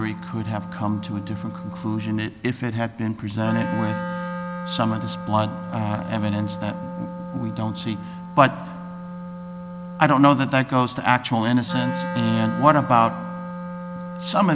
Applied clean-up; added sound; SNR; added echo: none; Wind instrument, woodwind instrument; 9 dB; none.